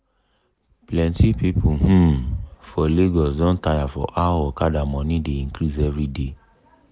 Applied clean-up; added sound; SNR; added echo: none; none; none; none.